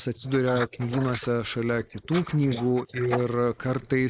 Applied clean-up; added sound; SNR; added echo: neural mask model Resemble Enhance denoiser.